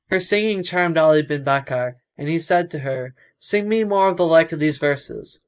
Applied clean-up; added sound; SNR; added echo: neural mask model Resemble Enhance denoiser.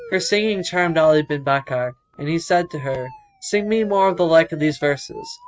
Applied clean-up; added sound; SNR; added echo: neural mask model RNNoise.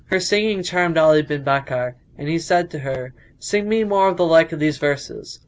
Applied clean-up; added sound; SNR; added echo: none; none; none; none.